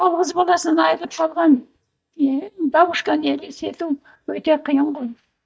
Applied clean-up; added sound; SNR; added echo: neural mask model DeepFilterNet 3.